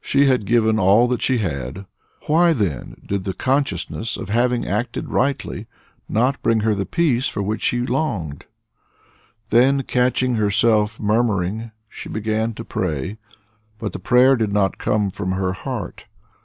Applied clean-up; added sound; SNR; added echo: none; none; none; none.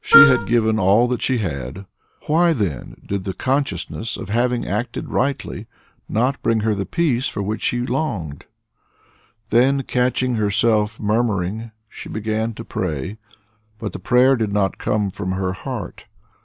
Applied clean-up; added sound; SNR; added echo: none; Wind instrument, woodwind instrument; -4 dB; none.